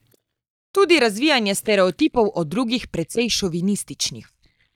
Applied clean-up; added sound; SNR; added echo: neural mask model DeepFilterNet 3.